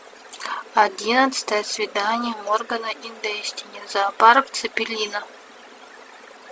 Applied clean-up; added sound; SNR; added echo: none; none; none; none.